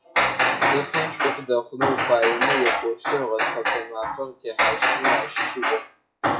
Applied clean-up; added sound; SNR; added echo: classical method WPE with log-MMSE.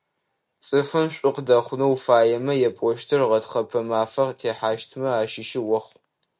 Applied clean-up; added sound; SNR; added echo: none; none; none; none.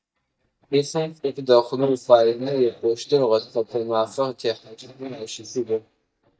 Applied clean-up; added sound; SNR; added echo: neural mask model DeepFilterNet 3.